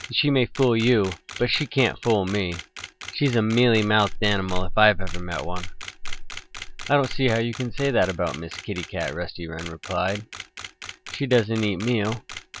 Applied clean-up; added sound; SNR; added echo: none; Camera; 16 dB; none.